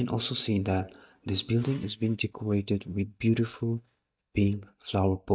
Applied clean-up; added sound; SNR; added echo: neural mask model DeepFilterNet 3.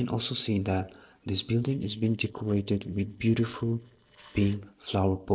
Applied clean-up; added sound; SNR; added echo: neural separator model SepFormer DNS4.